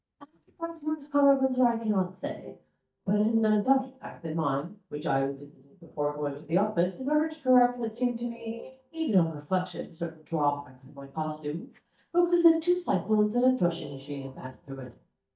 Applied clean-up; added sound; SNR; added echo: neural mask model DeepFilterNet 3.